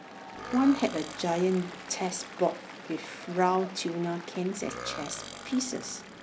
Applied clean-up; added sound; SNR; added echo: none; Applause + Burping, eructation; 13 dB; none.